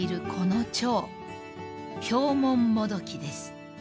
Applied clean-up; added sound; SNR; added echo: none; none; none; none.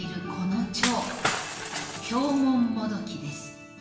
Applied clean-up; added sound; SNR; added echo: none; Shatter / Crushing; 4 dB; reverberation time 0.9 s.